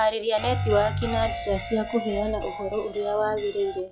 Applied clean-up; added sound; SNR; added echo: classical method log-MMSE.